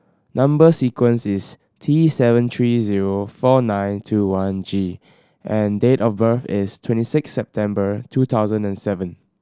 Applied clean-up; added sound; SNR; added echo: none; none; none; none.